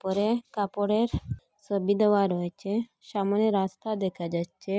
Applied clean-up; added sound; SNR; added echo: none; none; none; none.